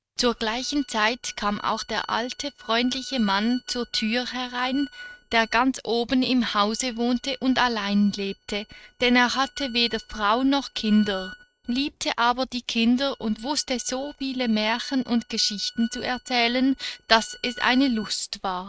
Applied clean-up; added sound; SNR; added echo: neural mask model RNNoise.